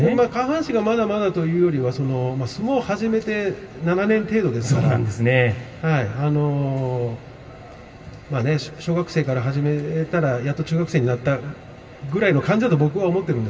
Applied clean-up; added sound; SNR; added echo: none; none; none; reverberation time 2.4 s.